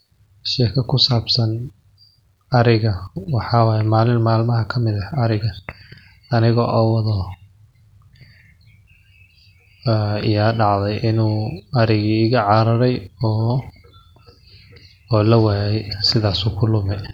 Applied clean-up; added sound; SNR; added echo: none; none; none; none.